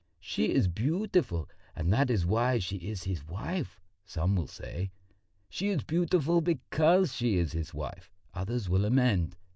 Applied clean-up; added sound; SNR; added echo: none; none; none; none.